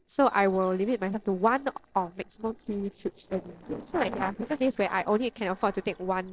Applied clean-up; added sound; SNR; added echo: neural separator model SepFormer DNS4.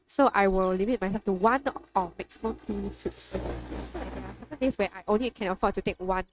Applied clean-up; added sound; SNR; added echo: neural mask model RNNoise.